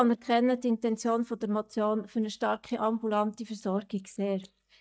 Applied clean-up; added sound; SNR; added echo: neural mask model DeepFilterNet 3.